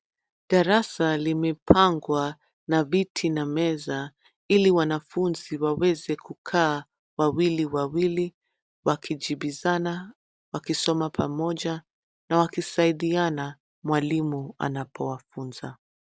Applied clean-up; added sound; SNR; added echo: none; none; none; none.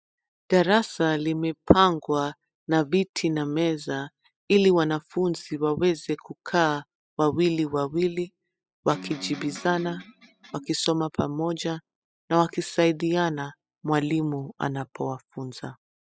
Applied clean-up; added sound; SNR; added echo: classical method spectral subtraction.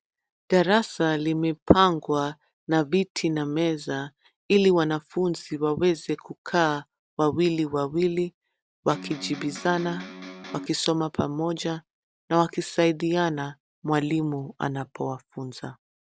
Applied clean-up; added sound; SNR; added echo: none; Electric guitar; 13 dB; none.